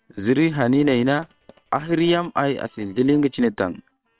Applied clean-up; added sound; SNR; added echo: neural separator model SepFormer WHAM!.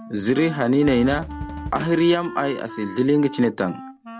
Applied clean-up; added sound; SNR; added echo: none; Drum kit + Wind instrument, woodwind instrument; 13 dB; none.